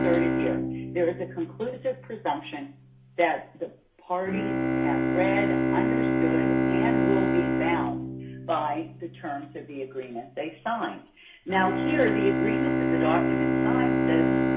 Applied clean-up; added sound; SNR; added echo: none; Bowed string instrument; -3 dB; reverberation time 0.4 s.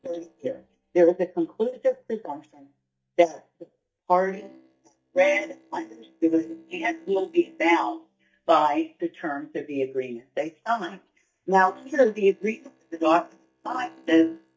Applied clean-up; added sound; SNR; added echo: neural mask model DeepFilterNet 3.